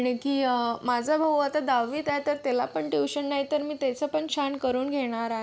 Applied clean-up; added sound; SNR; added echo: none; none; none; none.